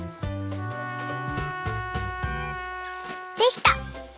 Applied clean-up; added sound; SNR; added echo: none; Trumpet; 7 dB; none.